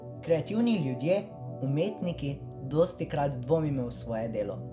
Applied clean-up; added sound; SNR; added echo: none; Organ; 11 dB; none.